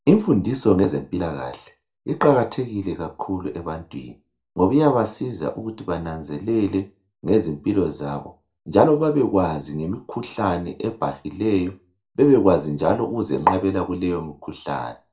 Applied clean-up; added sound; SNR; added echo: none; none; none; reverberation time 0.2 s.